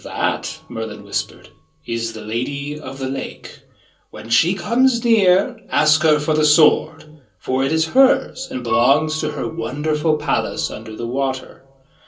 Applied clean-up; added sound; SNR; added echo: none; Piano; 18 dB; reverberation time 0.3 s.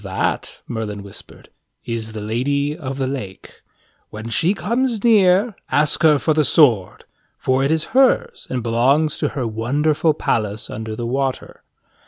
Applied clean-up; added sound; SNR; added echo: none; none; none; none.